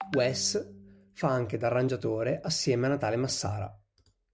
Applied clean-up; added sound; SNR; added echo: none; none; none; none.